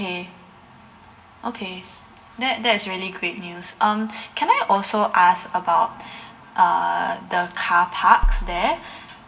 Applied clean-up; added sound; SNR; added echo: none; Bass drum; 1 dB; reverberation time 1.5 s.